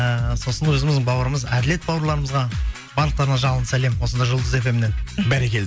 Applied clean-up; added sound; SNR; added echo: none; none; none; none.